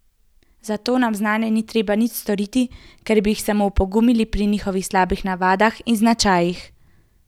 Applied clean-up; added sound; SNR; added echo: none; none; none; none.